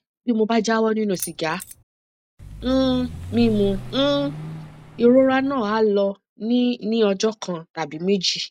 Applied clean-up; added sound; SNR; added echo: none; Vehicle + Keys jangling; 12 dB; none.